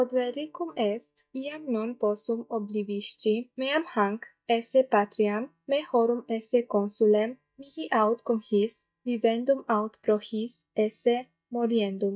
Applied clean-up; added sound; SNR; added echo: neural mask model DeepFilterNet 3.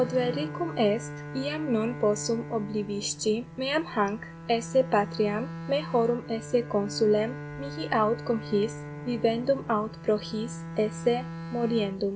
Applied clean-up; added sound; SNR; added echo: none; Bowed string instrument + Bowed string instrument; 11 dB; none.